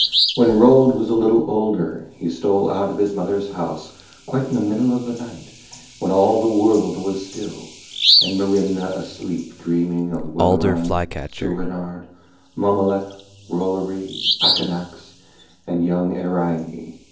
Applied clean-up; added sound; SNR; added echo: none; Bird vocalization, bird call, bird song; 5 dB; reverberation time 0.6 s.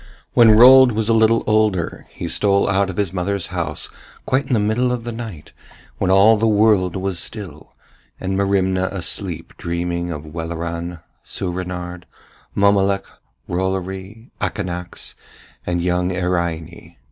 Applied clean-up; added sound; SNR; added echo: none; none; none; none.